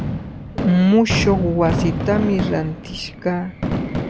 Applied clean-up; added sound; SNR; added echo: none; Fireworks; 4 dB; none.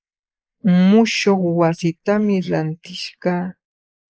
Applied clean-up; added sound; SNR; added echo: neural mask model Resemble Enhance denoiser.